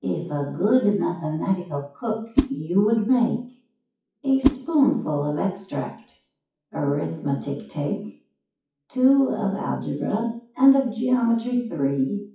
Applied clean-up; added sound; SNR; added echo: classical method WPE with log-MMSE.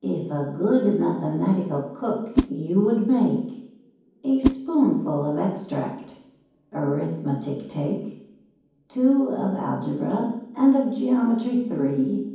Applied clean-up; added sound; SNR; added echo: none; Whoosh, swoosh, swish; 7 dB; reverberation time 1.2 s.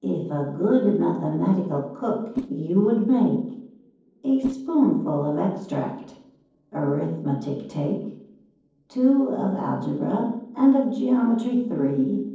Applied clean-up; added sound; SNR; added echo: neural separator model SepFormer DNS4.